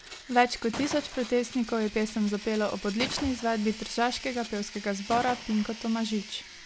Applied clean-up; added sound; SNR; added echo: none; Gunshot, gunfire + Domestic sounds, home sounds; 13 dB; none.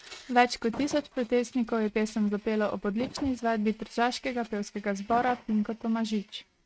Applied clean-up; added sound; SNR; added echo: neural mask model RNNoise.